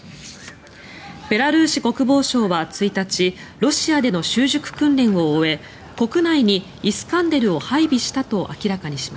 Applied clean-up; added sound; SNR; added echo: none; none; none; none.